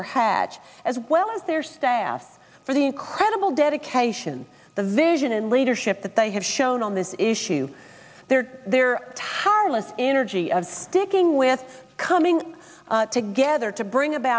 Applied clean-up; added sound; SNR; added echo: none; none; none; none.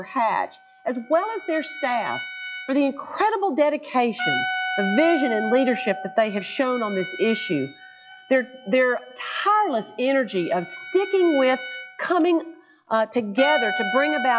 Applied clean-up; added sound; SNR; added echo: classical method log-MMSE.